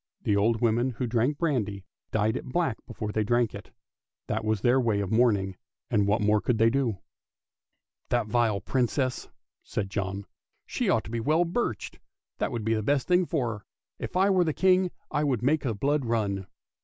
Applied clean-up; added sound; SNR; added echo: none; none; none; none.